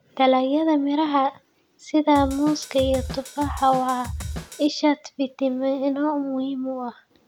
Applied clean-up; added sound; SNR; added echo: none; Drum kit; 10 dB; none.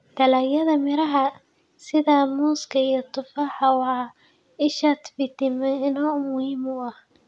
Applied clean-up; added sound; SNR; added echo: none; none; none; none.